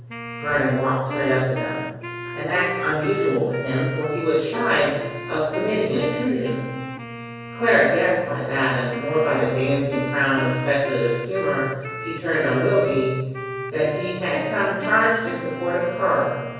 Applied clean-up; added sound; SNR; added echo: none; Wind instrument, woodwind instrument; 10 dB; reverberation time 1.3 s.